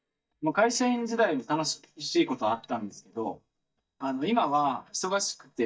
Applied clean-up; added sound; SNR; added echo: neural mask model DeepFilterNet 3.